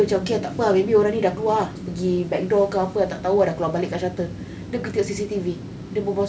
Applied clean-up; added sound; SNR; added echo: none; none; none; none.